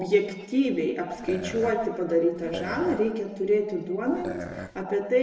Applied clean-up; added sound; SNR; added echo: none; Burping, eructation; 11 dB; reverberation time 1.2 s.